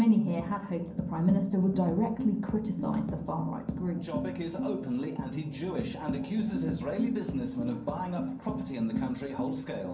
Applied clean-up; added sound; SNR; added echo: none; none; none; reverberation time 0.6 s.